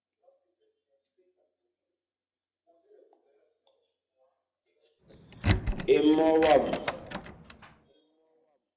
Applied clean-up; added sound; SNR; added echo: none; Door; 2 dB; reverberation time 0.8 s.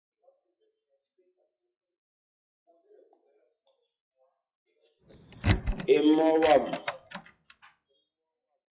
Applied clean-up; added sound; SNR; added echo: classical method WPE with log-MMSE.